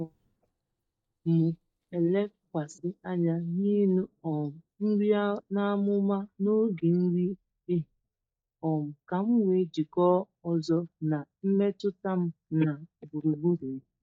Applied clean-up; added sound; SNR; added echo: neural mask model DeepFilterNet 3.